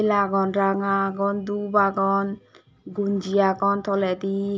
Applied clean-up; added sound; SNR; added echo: none; none; none; none.